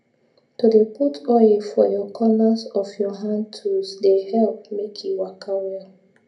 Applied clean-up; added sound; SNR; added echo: none; none; none; reverberation time 0.3 s.